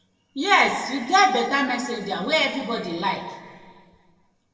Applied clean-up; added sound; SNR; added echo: none; none; none; reverberation time 1.6 s.